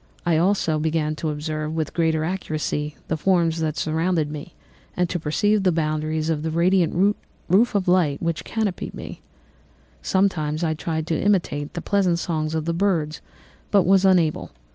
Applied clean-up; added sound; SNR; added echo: none; none; none; none.